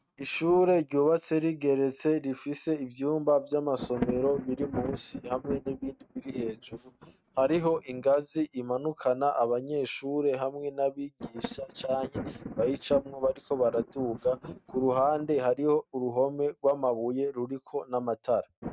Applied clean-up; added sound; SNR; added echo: neural mask model RNNoise.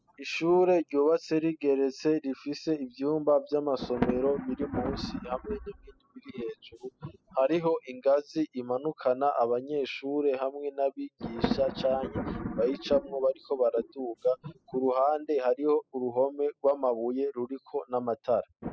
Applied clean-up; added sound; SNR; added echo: classical method spectral subtraction.